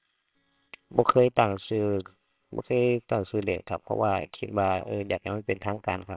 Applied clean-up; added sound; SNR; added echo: neural separator model SepFormer WHAMR!.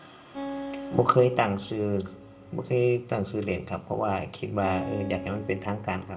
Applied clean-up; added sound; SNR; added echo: none; Acoustic guitar; 13 dB; reverberation time 0.5 s.